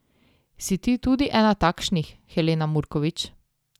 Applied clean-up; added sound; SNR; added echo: none; none; none; none.